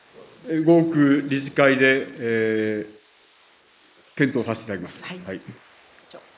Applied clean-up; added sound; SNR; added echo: neural mask model Resemble Enhance denoiser.